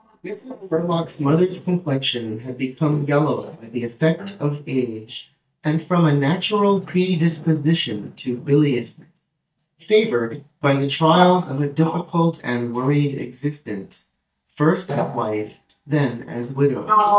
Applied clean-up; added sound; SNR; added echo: neural mask model DeepFilterNet 3.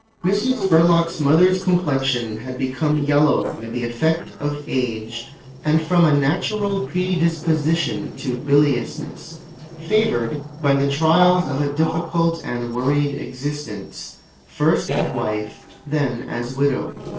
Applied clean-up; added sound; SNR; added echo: neural separator model SepFormer DNS4.